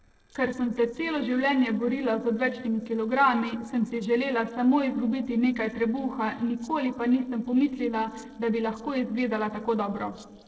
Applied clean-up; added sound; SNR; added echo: neural separator model SepFormer DNS4.